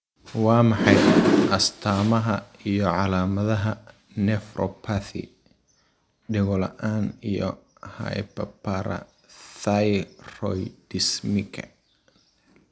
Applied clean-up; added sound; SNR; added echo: none; none; none; none.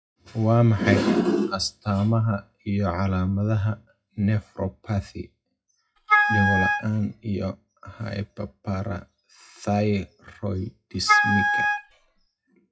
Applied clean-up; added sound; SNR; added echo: classical method WPE with log-MMSE.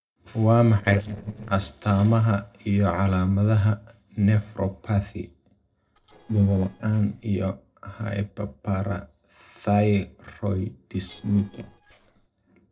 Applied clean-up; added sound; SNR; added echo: neural separator model SepFormer DNS4.